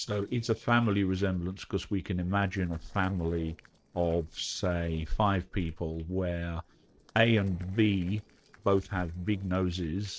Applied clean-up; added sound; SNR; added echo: neural separator model SepFormer DNS4.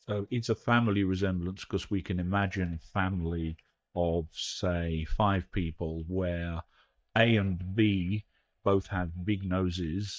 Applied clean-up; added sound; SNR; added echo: neural mask model DeepFilterNet 3.